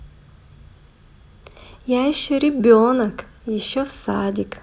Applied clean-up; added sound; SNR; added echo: none; none; none; none.